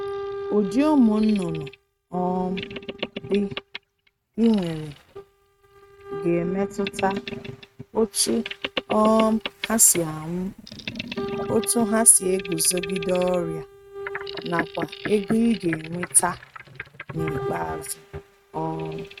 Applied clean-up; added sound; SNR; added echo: neural mask model RNNoise.